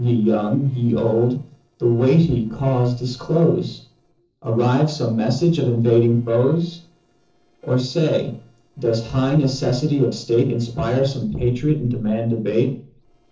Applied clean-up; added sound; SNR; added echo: neural separator model SepFormer DNS4.